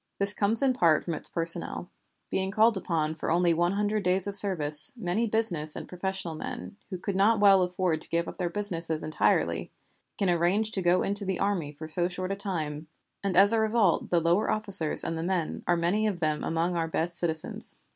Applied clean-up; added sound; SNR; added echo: none; none; none; none.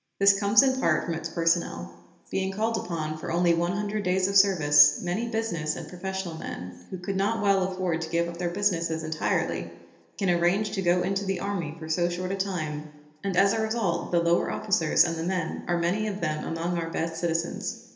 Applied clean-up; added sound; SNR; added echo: none; none; none; reverberation time 1.4 s.